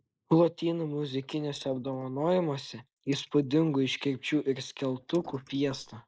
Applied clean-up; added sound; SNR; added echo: neural mask model Resemble Enhance denoiser.